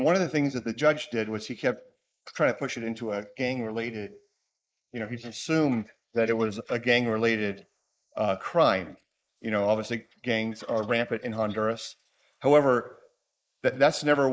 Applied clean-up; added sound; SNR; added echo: neural mask model Resemble Enhance denoiser.